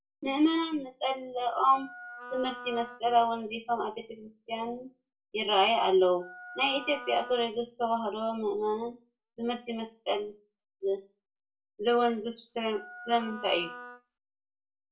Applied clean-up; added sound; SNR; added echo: none; Wind instrument, woodwind instrument; 14 dB; reverberation time 0.2 s.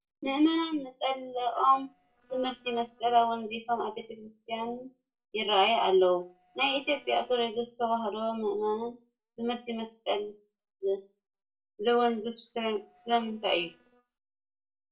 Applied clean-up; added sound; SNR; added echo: neural separator model SepFormer DNS4.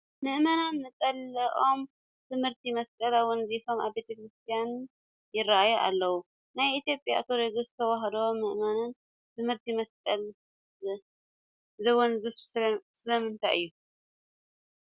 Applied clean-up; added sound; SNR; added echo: none; none; none; none.